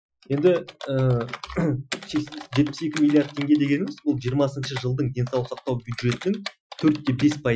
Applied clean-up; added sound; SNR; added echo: classical method Wiener filter.